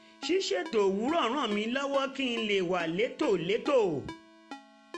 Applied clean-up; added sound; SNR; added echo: none; Ringtone; 18 dB; none.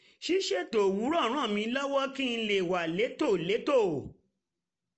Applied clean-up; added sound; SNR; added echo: none; none; none; none.